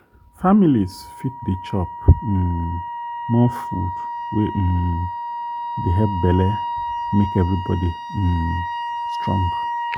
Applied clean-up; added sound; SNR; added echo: none; Wind instrument, woodwind instrument; 7 dB; none.